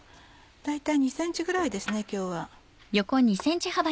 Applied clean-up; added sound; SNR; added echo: none; none; none; none.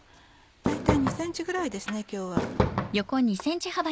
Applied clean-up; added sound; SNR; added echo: none; Fireworks; 0 dB; none.